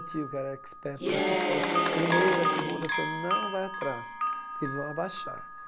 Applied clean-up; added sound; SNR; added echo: none; Bell + Applause / Cheering; -4 dB; none.